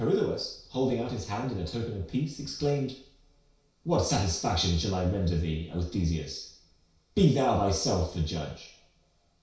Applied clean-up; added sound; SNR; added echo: none; none; none; reverberation time 0.6 s.